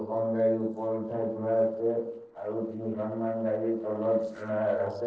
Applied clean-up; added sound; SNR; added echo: neural separator model SepFormer DNS4.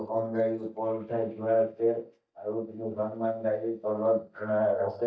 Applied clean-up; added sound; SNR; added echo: neural mask model DeepFilterNet 3.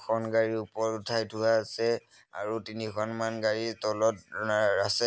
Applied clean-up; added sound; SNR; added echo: none; none; none; none.